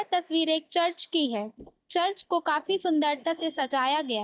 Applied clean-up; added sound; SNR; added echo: neural mask model DeepFilterNet 3.